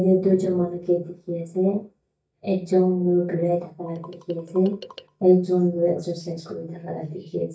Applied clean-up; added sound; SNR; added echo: neural mask model DeepFilterNet 3.